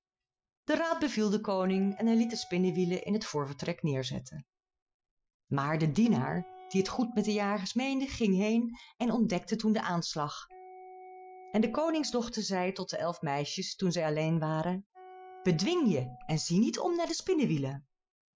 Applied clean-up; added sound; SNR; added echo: classical method Wiener filter.